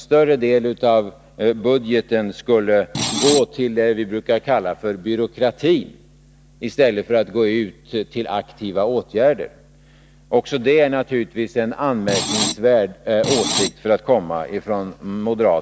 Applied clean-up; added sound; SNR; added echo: none; Screech; 3 dB; none.